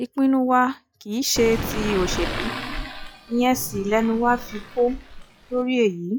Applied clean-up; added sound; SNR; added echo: classical method log-MMSE.